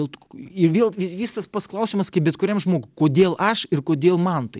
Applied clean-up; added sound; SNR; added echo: none; none; none; none.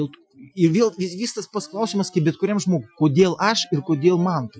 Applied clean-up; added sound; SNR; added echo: classical method Wiener filter.